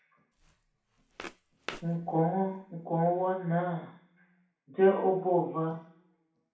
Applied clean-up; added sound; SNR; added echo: none; Walk, footsteps; 17 dB; reverberation time 0.6 s.